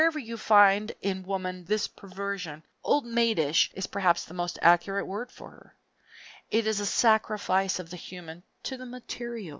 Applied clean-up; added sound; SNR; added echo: none; none; none; none.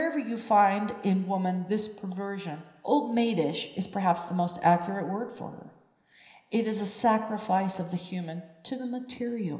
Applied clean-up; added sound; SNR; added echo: none; none; none; reverberation time 0.9 s.